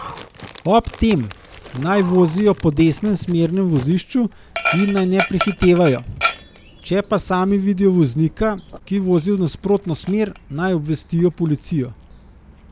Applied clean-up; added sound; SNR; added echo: none; Dog; 13 dB; none.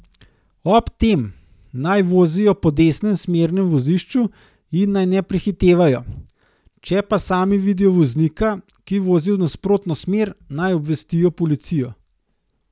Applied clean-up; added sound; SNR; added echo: none; none; none; none.